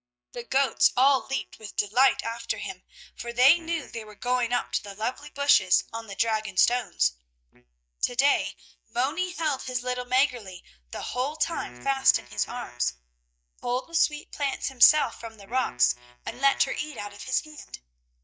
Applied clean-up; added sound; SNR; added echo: neural mask model DeepFilterNet 3.